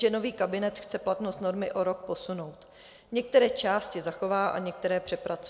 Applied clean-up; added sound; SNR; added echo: none; none; none; none.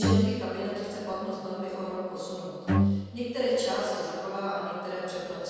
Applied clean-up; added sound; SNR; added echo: none; Bowed string instrument; -1 dB; reverberation time 2.0 s.